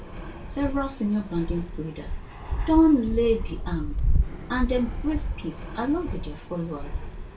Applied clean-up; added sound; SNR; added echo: none; Fixed-wing aircraft, airplane; 2 dB; reverberation time 0.2 s.